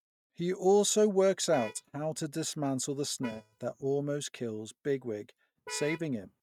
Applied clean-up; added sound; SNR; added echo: neural mask model RNNoise.